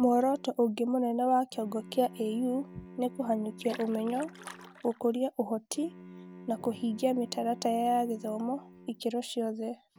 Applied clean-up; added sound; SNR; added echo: none; Splash, splatter + Bowed string instrument; 18 dB; none.